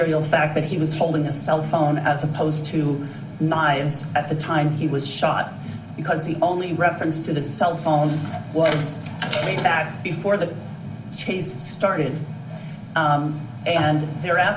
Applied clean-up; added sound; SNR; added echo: none; none; none; reverberation time 0.8 s.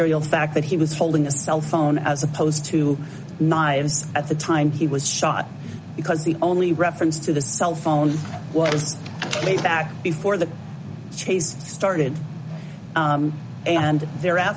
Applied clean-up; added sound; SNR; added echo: none; none; none; none.